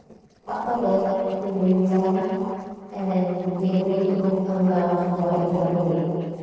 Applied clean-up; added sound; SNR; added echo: neural separator model SepFormer DNS4.